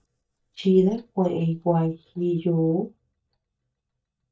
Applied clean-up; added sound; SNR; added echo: neural mask model DeepFilterNet 3.